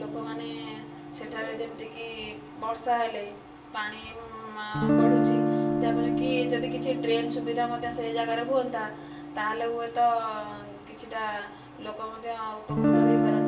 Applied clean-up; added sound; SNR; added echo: none; Guitar; -2 dB; reverberation time 0.3 s.